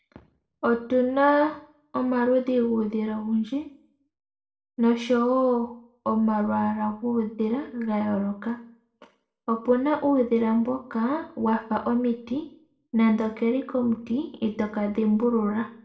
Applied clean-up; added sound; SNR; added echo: none; none; none; reverberation time 0.4 s.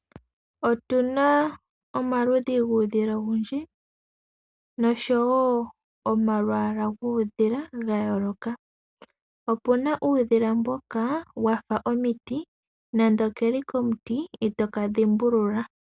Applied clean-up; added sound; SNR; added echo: none; none; none; none.